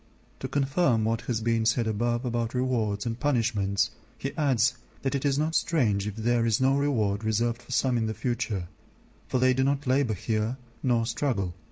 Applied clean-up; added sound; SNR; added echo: none; none; none; none.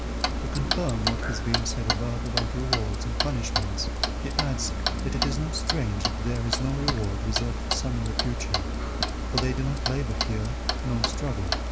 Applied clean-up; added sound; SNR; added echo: none; Clock; -3 dB; none.